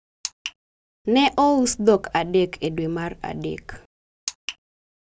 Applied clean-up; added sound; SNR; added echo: none; none; none; none.